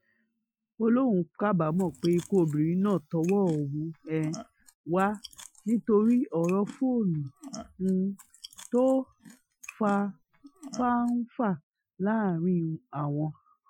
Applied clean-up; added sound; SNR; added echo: classical method Wiener filter.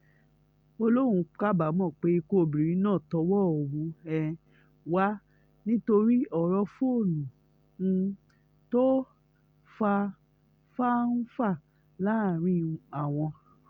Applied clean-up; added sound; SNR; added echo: none; none; none; none.